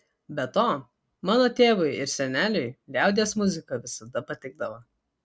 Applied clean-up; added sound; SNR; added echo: none; none; none; none.